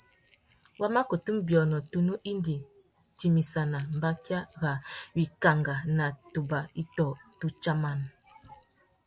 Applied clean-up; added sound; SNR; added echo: none; Bell; 7 dB; none.